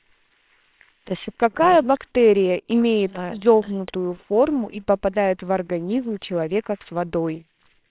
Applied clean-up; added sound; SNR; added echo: neural separator model SepFormer WHAMR!.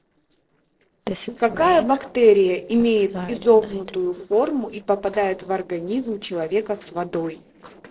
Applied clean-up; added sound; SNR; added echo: neural separator model SepFormer DNS4.